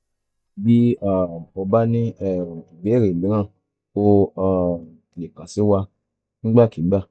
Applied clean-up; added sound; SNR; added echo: neural mask model DeepFilterNet 3.